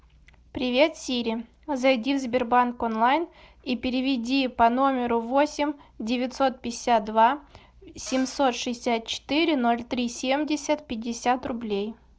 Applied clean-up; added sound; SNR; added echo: neural separator model SepFormer DNS4.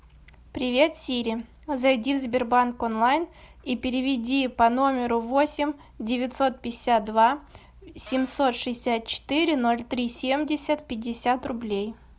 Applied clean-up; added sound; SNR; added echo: none; Cupboard open or close; 19 dB; none.